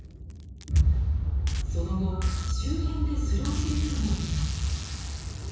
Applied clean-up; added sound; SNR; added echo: none; Packing tape, duct tape; 18 dB; reverberation time 1.1 s.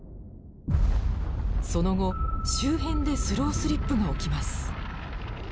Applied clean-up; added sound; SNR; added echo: none; none; none; none.